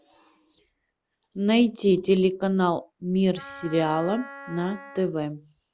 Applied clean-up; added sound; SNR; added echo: none; Wind instrument, woodwind instrument; 17 dB; none.